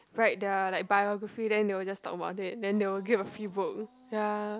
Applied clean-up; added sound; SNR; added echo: none; none; none; none.